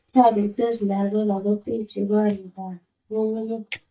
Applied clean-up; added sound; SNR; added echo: neural mask model DeepFilterNet 3.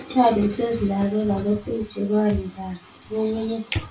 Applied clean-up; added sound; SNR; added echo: none; Thump, thud; 19 dB; reverberation time 0.2 s.